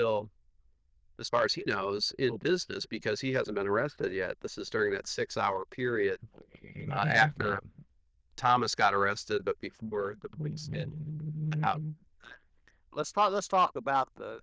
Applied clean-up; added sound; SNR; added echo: neural diffusion model UNIVERSE++.